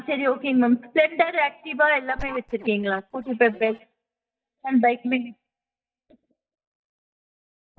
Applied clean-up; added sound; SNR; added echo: neural mask model DeepFilterNet 3.